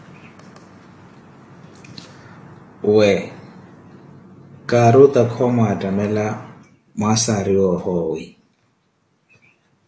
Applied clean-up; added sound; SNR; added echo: none; none; none; none.